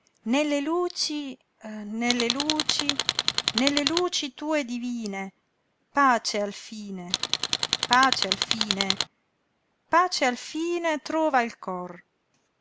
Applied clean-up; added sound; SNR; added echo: none; Tools; 0 dB; none.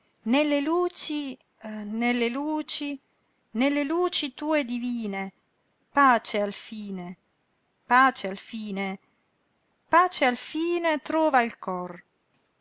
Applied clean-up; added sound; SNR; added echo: none; none; none; none.